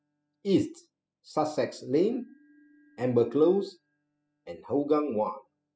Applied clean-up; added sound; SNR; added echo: classical method spectral subtraction.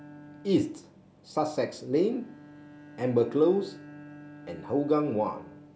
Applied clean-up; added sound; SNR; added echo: none; Bowed string instrument; 19 dB; none.